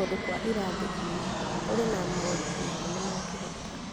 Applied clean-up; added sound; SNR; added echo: none; Fixed-wing aircraft, airplane; -1 dB; none.